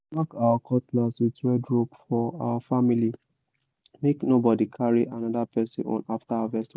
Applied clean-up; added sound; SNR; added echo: none; none; none; none.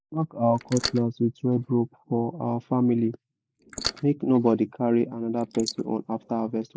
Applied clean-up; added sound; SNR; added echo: neural mask model Resemble Enhance denoiser.